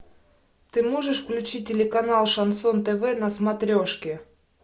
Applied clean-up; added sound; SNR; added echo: none; none; none; none.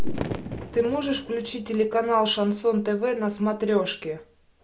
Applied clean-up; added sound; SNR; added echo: none; Fireworks; 7 dB; none.